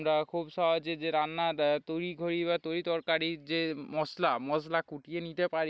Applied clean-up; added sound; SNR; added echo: none; none; none; none.